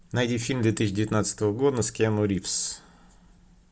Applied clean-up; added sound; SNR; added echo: none; none; none; none.